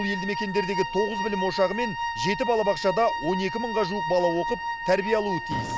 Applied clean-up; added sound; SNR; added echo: none; Wind instrument, woodwind instrument; 4 dB; none.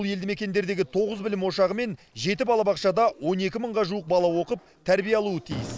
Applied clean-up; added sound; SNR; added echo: none; none; none; none.